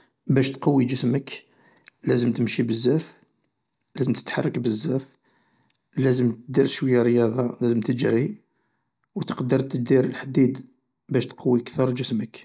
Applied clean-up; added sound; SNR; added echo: none; none; none; none.